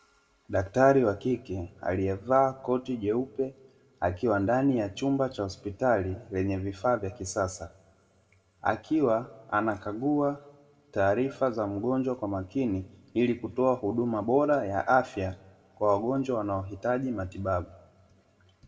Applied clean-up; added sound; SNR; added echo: none; none; none; reverberation time 0.3 s.